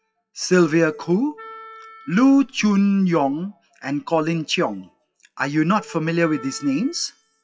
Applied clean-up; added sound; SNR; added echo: classical method WPE with log-MMSE.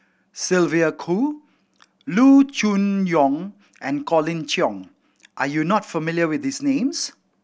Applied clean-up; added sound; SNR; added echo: none; none; none; none.